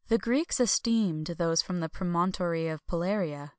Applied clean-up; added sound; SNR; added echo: none; none; none; none.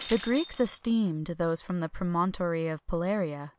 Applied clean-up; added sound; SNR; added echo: none; Shatter; 18 dB; none.